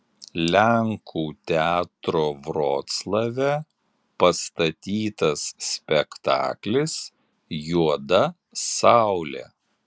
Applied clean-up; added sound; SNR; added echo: none; none; none; none.